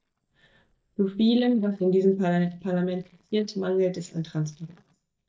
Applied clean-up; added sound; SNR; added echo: neural mask model DeepFilterNet 3.